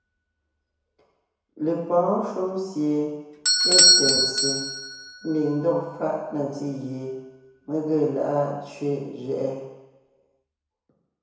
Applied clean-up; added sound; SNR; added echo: none; Bell / Doorbell; -1 dB; reverberation time 1.0 s.